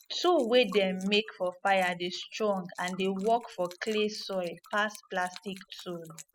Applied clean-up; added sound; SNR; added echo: classical method spectral subtraction.